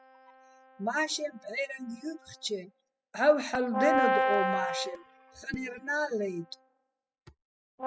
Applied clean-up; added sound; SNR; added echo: classical method spectral subtraction.